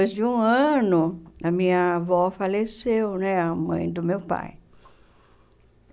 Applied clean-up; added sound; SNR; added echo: none; none; none; none.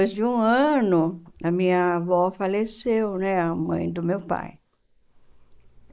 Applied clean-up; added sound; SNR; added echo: neural mask model Resemble Enhance denoiser.